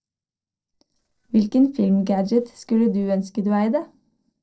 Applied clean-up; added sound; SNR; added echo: neural separator model SepFormer DNS4.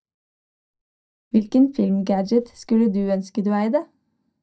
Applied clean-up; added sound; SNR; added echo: neural mask model DeepFilterNet 3.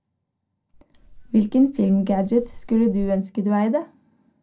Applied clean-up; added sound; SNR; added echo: none; Wind; 18 dB; reverberation time 0.2 s.